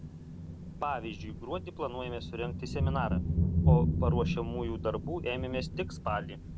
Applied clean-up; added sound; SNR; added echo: none; Thunder; -5 dB; none.